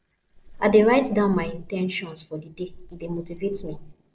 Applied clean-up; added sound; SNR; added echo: neural separator model SepFormer DNS4.